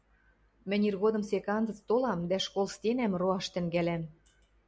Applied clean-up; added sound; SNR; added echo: none; none; none; none.